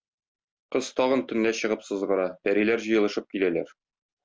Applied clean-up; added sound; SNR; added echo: none; none; none; none.